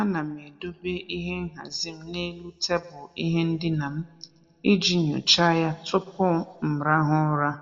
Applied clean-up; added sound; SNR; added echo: none; none; none; reverberation time 1.1 s.